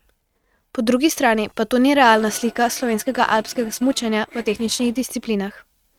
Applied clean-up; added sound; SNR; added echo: neural mask model RNNoise.